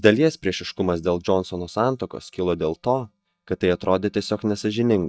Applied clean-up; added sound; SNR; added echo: neural mask model DeepFilterNet 3.